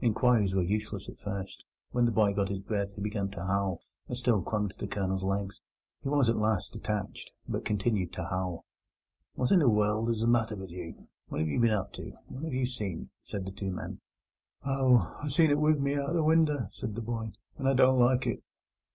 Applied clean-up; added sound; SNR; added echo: none; none; none; none.